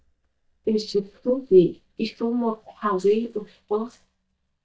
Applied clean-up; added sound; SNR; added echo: neural mask model DeepFilterNet 3.